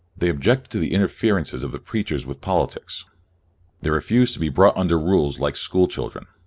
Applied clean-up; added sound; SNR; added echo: none; none; none; none.